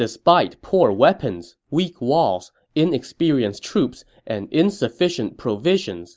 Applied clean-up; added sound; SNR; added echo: none; none; none; none.